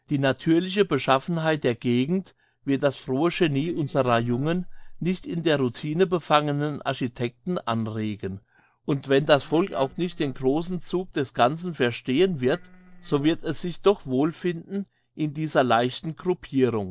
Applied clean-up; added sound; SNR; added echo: neural separator model SepFormer DNS4.